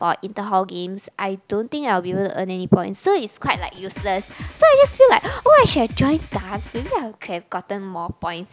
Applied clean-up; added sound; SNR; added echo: none; Drum kit; 15 dB; none.